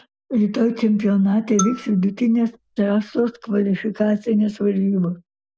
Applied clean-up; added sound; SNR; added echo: none; Marimba, xylophone; 15 dB; none.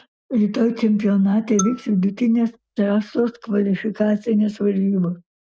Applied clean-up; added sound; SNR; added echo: neural mask model RNNoise.